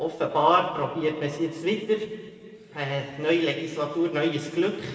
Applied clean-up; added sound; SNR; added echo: none; none; none; reverberation time 2.1 s.